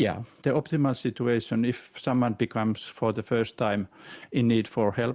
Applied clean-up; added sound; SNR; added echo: none; none; none; none.